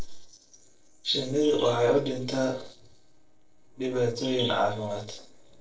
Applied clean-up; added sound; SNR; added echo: neural separator model SepFormer DNS4.